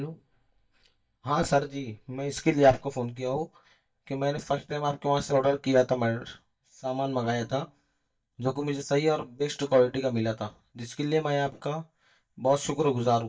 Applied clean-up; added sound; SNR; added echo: neural mask model DeepFilterNet 3.